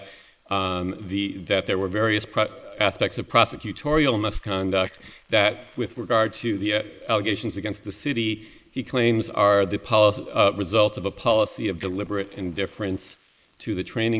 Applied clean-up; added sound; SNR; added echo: neural mask model Resemble Enhance denoiser.